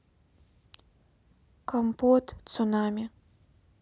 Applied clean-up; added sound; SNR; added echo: none; none; none; none.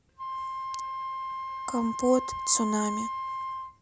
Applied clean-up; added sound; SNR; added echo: none; Wind instrument, woodwind instrument; 3 dB; none.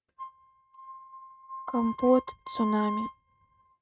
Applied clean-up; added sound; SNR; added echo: neural mask model RNNoise.